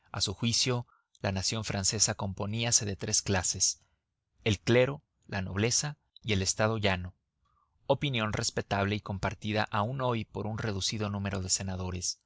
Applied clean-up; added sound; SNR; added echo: none; none; none; none.